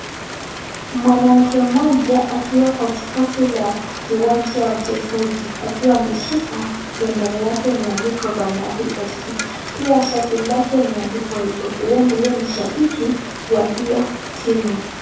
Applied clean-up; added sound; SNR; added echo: none; Rain; 10 dB; reverberation time 0.7 s.